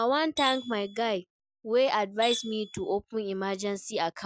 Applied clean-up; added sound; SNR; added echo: none; Tools; 8 dB; none.